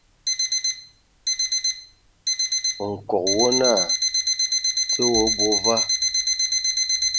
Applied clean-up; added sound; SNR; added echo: none; Alarm; -4 dB; none.